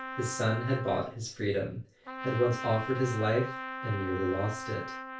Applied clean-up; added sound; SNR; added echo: none; Trumpet; 8 dB; reverberation time 0.2 s.